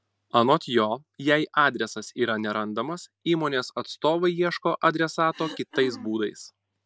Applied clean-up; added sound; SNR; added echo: none; Cough; 15 dB; none.